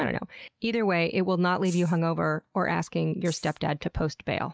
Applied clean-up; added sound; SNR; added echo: neural mask model RNNoise.